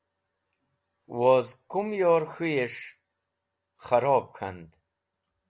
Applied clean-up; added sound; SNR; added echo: none; none; none; none.